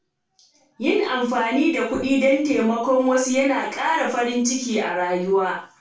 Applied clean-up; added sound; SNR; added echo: none; none; none; reverberation time 0.3 s.